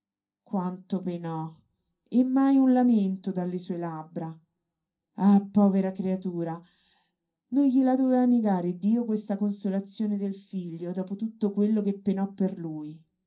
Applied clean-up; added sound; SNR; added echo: none; none; none; reverberation time 0.3 s.